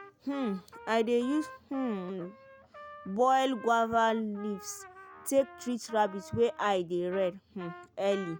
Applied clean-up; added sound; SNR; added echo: none; Trumpet; 18 dB; none.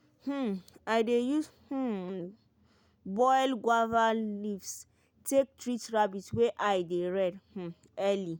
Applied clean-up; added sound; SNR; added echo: none; none; none; none.